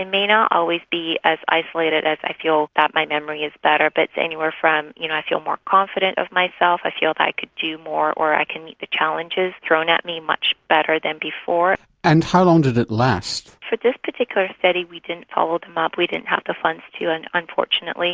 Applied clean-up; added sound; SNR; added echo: none; none; none; none.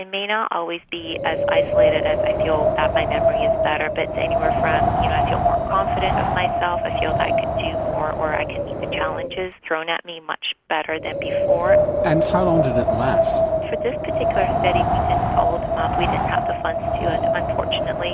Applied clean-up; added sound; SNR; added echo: none; Wind; -5 dB; none.